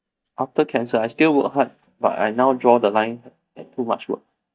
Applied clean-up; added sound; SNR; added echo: neural mask model DeepFilterNet 3.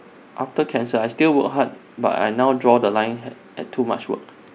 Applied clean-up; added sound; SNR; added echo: none; none; none; none.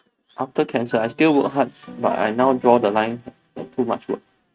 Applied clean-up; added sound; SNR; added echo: neural mask model RNNoise.